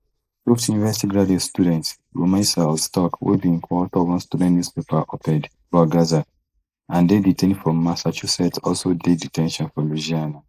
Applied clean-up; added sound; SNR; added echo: neural mask model Resemble Enhance denoiser.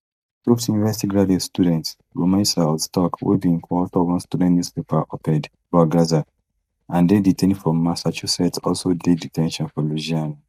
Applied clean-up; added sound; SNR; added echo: neural mask model DeepFilterNet 3.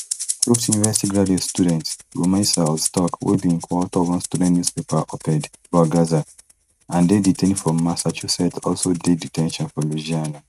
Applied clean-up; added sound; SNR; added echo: neural mask model RNNoise.